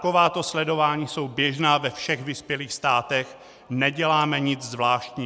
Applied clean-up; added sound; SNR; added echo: none; none; none; none.